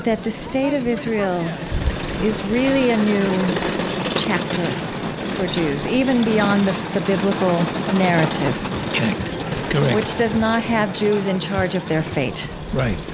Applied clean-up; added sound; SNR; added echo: none; Crowd; 4 dB; none.